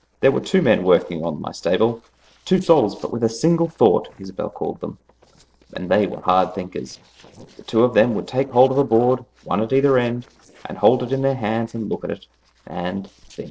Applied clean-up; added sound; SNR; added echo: neural separator model SepFormer DNS4.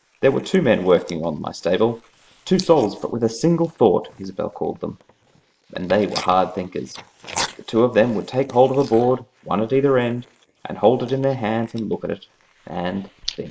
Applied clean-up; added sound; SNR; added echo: neural mask model Resemble Enhance denoiser.